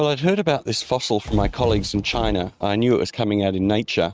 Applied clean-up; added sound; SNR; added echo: neural mask model RNNoise.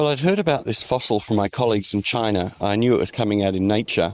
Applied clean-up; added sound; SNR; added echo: neural mask model Resemble Enhance denoiser.